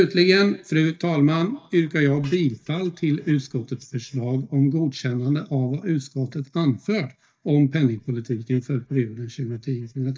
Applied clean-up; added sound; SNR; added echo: neural mask model DeepFilterNet 3.